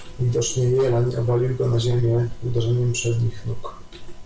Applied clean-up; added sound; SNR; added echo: none; none; none; none.